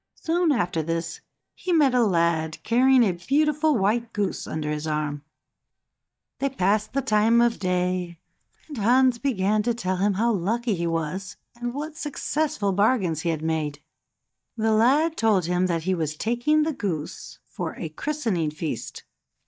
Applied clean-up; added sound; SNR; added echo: neural mask model DeepFilterNet 3.